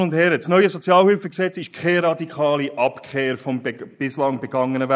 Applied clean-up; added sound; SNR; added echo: neural mask model Resemble Enhance denoiser.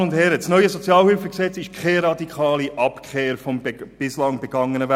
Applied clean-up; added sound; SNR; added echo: none; none; none; none.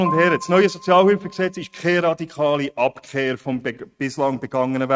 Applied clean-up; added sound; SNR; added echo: neural mask model RNNoise.